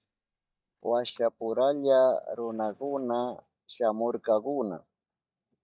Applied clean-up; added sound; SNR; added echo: neural mask model DeepFilterNet 3.